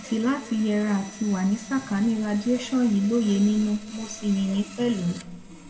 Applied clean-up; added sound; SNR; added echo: none; Sawing; 18 dB; reverberation time 1.1 s.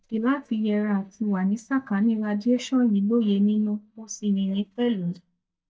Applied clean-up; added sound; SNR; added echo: neural mask model DeepFilterNet 3.